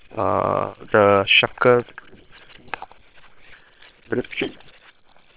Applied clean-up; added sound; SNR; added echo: neural separator model SepFormer WHAM!.